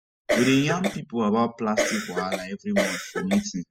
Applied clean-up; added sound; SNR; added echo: classical method spectral subtraction.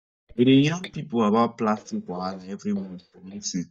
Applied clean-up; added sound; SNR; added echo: neural mask model DeepFilterNet 3.